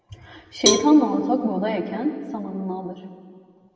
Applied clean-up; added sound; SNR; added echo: none; Cowbell; 3 dB; reverberation time 2.3 s.